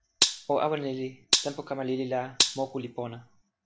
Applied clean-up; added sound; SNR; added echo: none; Gunshot, gunfire; -1 dB; none.